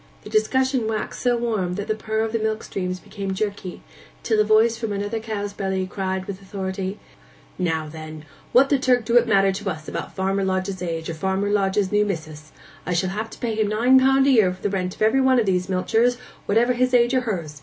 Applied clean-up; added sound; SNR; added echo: none; none; none; none.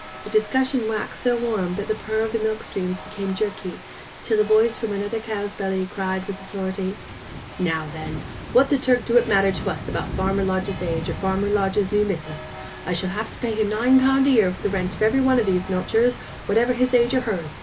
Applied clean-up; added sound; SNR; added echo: none; Rain; 12 dB; none.